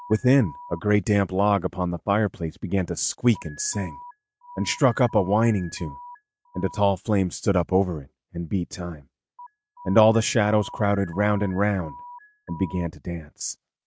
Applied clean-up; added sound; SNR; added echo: neural mask model RNNoise.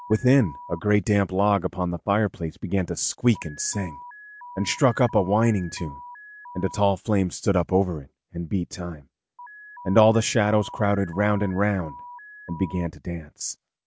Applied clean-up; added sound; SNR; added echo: none; Alarm; 20 dB; none.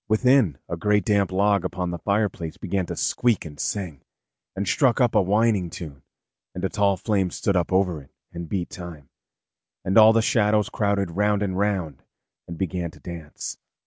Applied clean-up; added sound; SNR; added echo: none; none; none; none.